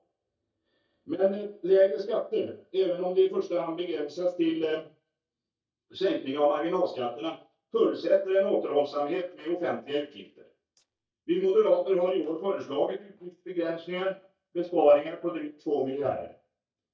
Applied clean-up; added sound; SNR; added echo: neural mask model DeepFilterNet 3.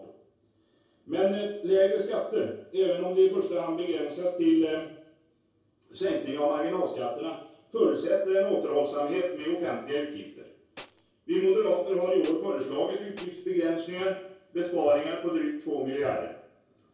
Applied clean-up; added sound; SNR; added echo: none; Tools; 18 dB; reverberation time 0.6 s.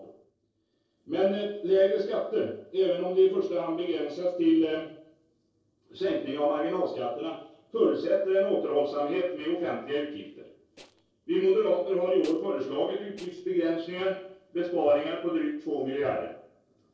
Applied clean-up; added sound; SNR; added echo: neural separator model SepFormer DNS4.